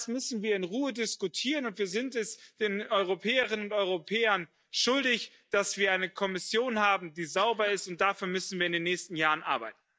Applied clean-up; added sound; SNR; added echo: neural mask model DeepFilterNet 3.